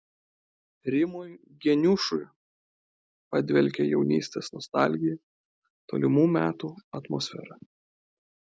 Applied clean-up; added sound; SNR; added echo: none; none; none; none.